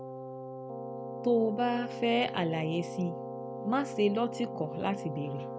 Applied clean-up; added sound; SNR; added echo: none; Keyboard (musical); 7 dB; none.